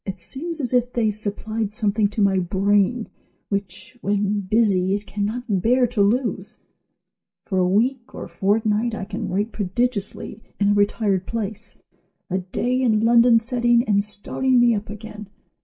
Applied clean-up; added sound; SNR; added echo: none; none; none; reverberation time 0.2 s.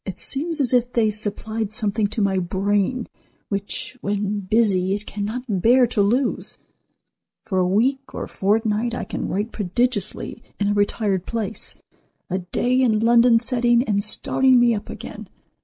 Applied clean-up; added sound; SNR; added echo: none; none; none; none.